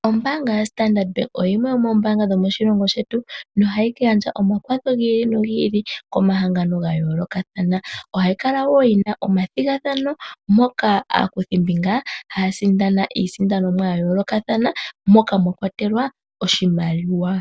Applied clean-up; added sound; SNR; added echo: none; none; none; none.